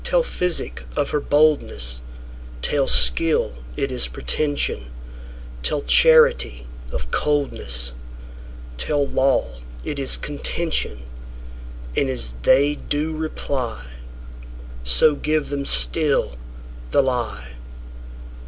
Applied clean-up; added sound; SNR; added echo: none; none; none; none.